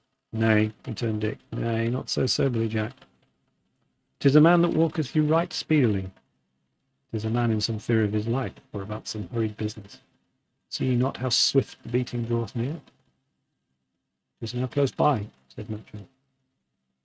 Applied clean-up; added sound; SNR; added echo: neural mask model RNNoise.